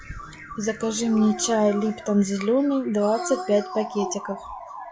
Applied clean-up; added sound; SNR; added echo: classical method log-MMSE.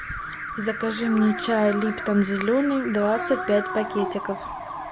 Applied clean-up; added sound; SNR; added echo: none; Alarm; 10 dB; none.